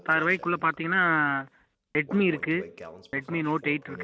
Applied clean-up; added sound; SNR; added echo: none; Toilet flush; 19 dB; none.